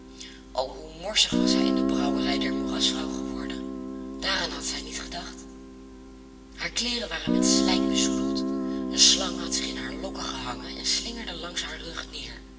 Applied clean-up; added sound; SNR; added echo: none; Guitar; -1 dB; reverberation time 0.8 s.